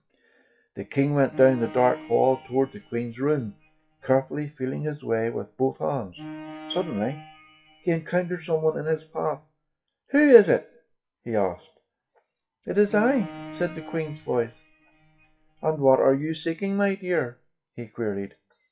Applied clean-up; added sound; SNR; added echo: classical method WPE with log-MMSE.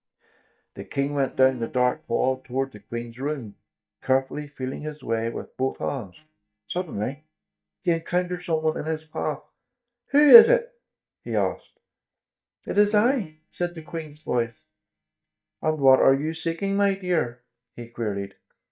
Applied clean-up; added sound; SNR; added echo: neural mask model DeepFilterNet 3.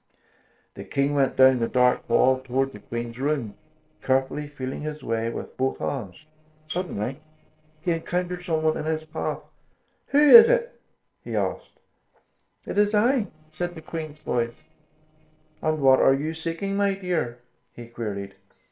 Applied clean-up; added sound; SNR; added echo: neural separator model SepFormer DNS4.